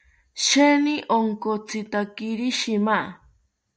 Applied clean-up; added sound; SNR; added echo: none; none; none; none.